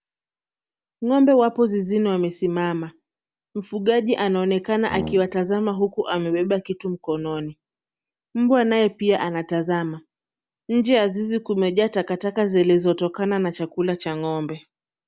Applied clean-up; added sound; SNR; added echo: none; Brass instrument; 12 dB; none.